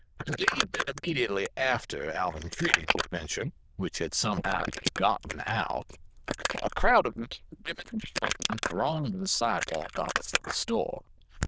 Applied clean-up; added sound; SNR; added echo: neural diffusion model UNIVERSE++.